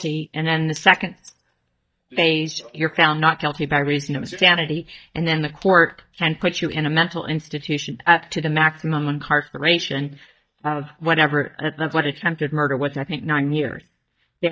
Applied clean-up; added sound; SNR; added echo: neural mask model DeepFilterNet 3.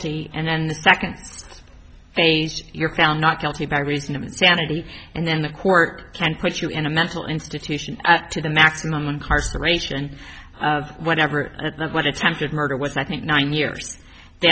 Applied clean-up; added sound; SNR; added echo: none; none; none; none.